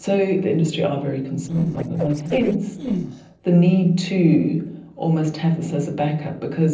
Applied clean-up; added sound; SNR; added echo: neural separator model SepFormer DNS4.